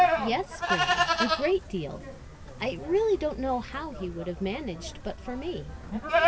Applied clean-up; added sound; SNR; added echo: none; Livestock, farm animals, working animals; -2 dB; reverberation time 2.3 s.